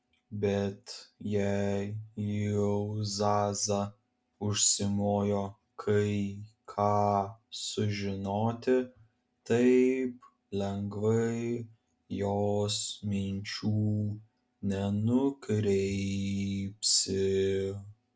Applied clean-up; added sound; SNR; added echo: none; none; none; none.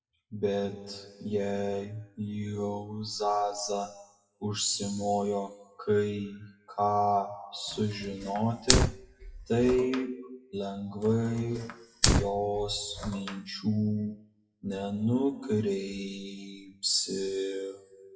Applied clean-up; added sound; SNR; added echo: classical method WPE with log-MMSE.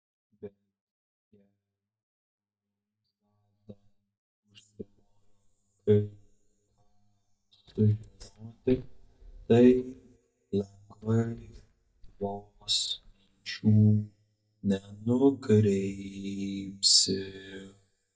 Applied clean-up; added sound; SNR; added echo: neural mask model DeepFilterNet 3.